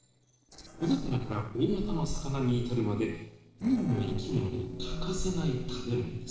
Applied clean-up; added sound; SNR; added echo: neural separator model SepFormer DNS4.